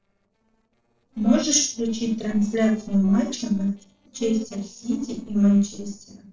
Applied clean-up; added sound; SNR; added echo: neural separator model SepFormer DNS4.